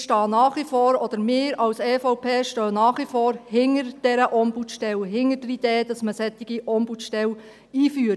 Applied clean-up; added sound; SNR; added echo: none; none; none; none.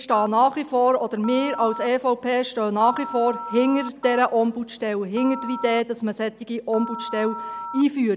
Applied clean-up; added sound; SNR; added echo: none; Telephone; 13 dB; none.